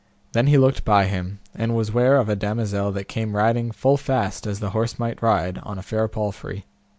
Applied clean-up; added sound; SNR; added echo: none; none; none; none.